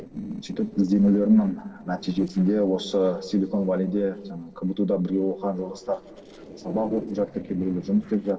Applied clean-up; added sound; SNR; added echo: neural separator model SepFormer DNS4.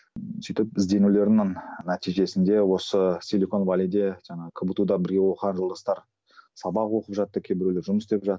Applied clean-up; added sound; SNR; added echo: none; none; none; none.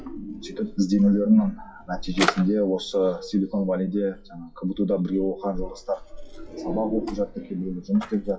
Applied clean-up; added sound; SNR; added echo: classical method WPE with log-MMSE.